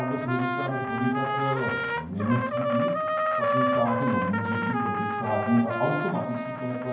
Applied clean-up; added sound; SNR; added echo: none; Trumpet; 0 dB; reverberation time 0.9 s.